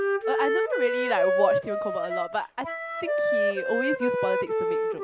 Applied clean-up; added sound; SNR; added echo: none; Wind instrument, woodwind instrument; -4 dB; none.